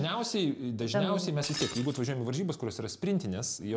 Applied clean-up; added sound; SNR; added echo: none; Shatter; 13 dB; none.